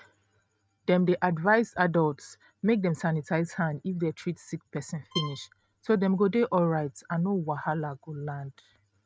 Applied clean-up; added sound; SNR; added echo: neural mask model RNNoise.